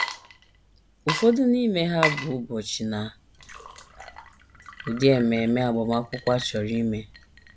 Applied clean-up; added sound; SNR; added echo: none; Water / Liquid; 10 dB; none.